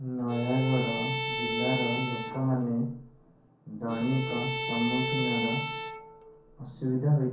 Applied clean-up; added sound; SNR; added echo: none; Bowed string instrument; 4 dB; reverberation time 0.6 s.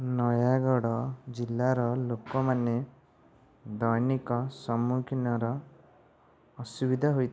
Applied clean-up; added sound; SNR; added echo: none; none; none; none.